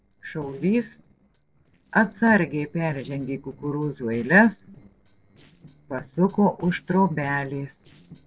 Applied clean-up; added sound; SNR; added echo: neural separator model SepFormer DNS4.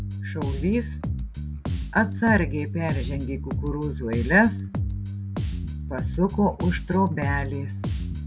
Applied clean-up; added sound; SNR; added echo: none; Bass guitar; 3 dB; none.